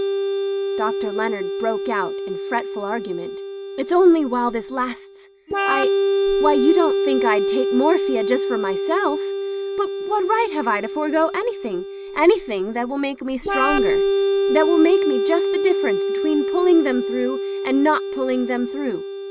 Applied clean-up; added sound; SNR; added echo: none; Organ; 1 dB; none.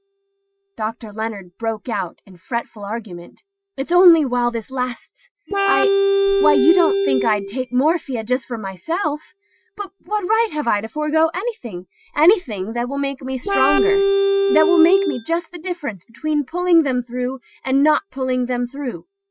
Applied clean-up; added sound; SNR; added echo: classical method Wiener filter.